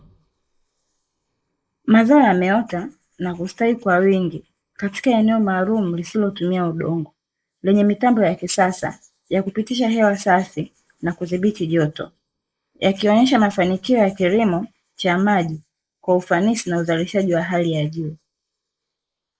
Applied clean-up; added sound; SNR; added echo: neural mask model Resemble Enhance denoiser.